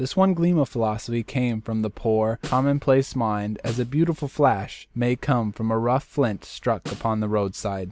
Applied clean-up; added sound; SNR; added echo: none; Snare drum; 18 dB; none.